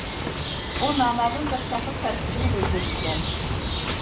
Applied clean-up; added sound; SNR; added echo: none; Bird; -2 dB; reverberation time 0.3 s.